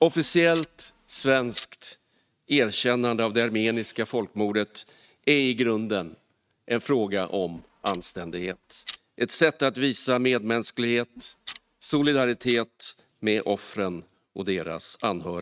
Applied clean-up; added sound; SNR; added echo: neural mask model RNNoise.